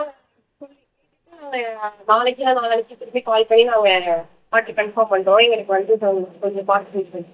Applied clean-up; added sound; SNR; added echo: neural mask model DeepFilterNet 3.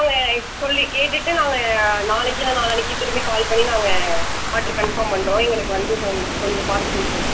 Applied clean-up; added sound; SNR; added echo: none; Rain / Thunderstorm; 2 dB; reverberation time 0.2 s.